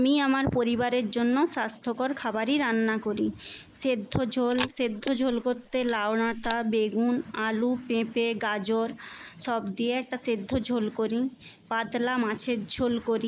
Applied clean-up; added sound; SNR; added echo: neural mask model Resemble Enhance denoiser.